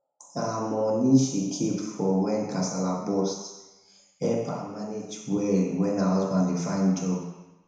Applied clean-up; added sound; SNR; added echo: none; none; none; reverberation time 1.0 s.